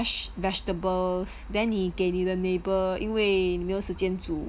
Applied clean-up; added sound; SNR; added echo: none; none; none; none.